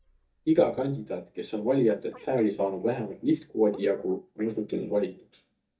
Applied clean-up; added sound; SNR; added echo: neural mask model DeepFilterNet 3.